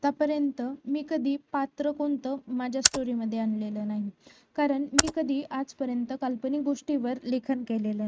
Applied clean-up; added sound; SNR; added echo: neural mask model RNNoise.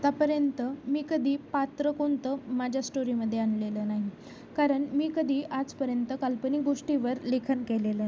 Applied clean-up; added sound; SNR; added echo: none; none; none; none.